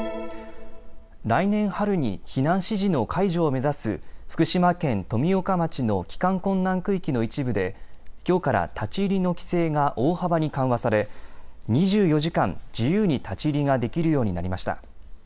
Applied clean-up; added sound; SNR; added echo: none; none; none; none.